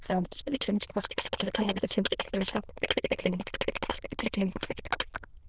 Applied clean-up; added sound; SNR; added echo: neural diffusion model UNIVERSE++.